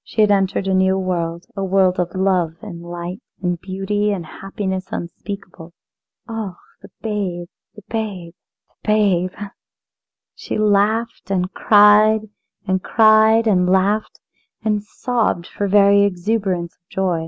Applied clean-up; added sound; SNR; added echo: none; none; none; none.